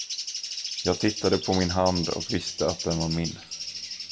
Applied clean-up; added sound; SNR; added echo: none; Bird; 6 dB; reverberation time 0.9 s.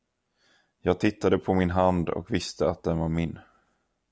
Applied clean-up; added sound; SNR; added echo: none; none; none; none.